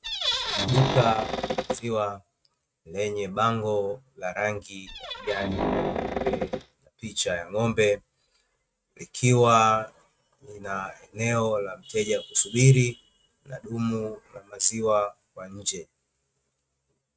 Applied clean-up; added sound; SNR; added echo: neural mask model RNNoise.